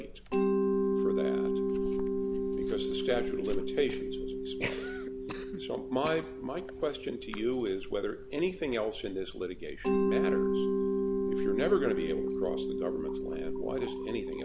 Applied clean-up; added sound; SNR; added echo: none; Mallet percussion; -2 dB; none.